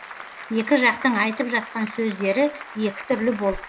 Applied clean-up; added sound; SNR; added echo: none; Applause; 15 dB; none.